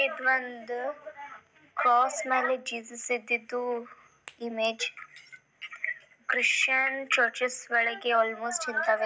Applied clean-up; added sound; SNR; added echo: none; none; none; none.